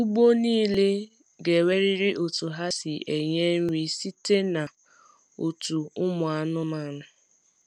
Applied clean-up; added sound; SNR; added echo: none; none; none; none.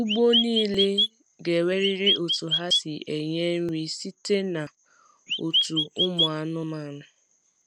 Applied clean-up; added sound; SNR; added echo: none; Chirp, tweet; -2 dB; none.